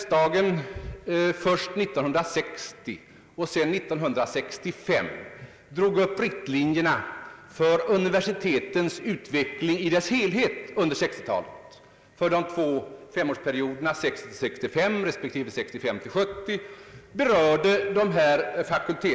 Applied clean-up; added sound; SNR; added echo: none; none; none; none.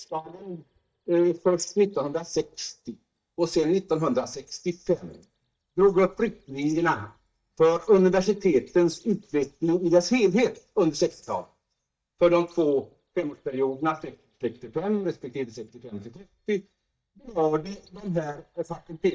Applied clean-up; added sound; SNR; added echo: neural mask model DeepFilterNet 3.